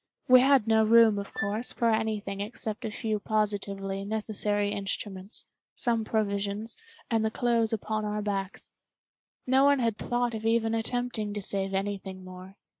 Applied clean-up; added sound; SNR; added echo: neural mask model RNNoise.